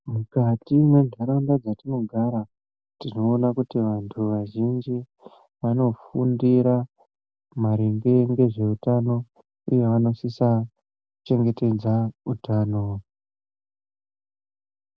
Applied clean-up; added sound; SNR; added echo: none; none; none; none.